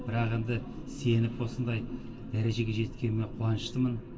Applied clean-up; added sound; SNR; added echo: none; none; none; reverberation time 0.2 s.